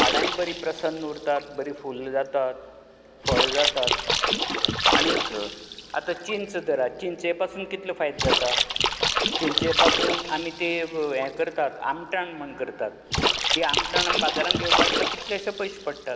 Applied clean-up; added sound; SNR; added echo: none; Splash, splatter; -2 dB; none.